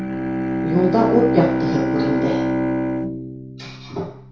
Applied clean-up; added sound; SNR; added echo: none; Bowed string instrument; -1 dB; reverberation time 0.6 s.